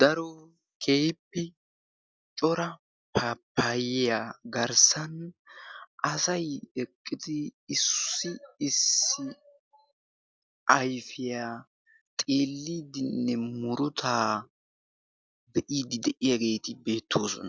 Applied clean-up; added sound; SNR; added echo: none; none; none; none.